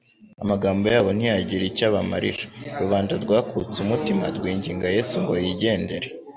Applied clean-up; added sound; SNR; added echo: none; none; none; none.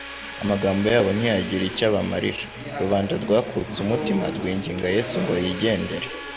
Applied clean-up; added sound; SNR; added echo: none; Domestic sounds, home sounds; 13 dB; none.